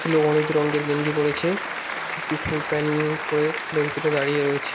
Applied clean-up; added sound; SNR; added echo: none; Applause; 6 dB; none.